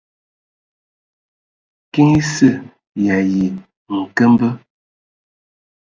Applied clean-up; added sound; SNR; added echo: none; none; none; none.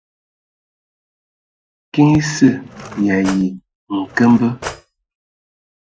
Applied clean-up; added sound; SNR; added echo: classical method Wiener filter.